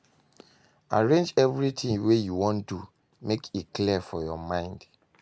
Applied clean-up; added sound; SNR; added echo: none; none; none; none.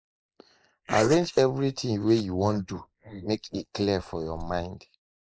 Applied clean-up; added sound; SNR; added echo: neural mask model Resemble Enhance denoiser.